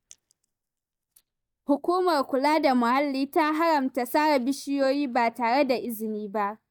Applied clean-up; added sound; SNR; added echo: neural mask model DeepFilterNet 3.